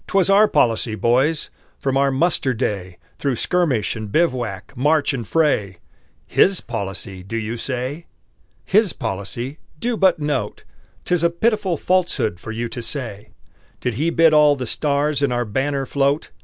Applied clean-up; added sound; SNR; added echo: none; none; none; none.